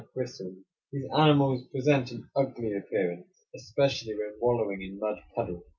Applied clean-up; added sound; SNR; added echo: none; none; none; none.